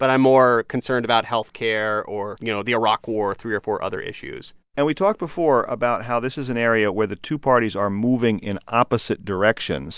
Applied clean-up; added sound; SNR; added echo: none; none; none; none.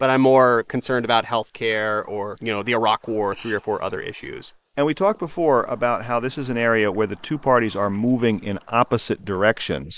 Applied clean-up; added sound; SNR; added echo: neural mask model Resemble Enhance denoiser.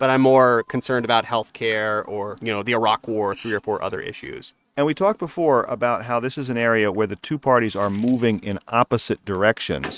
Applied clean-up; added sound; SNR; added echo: neural mask model RNNoise.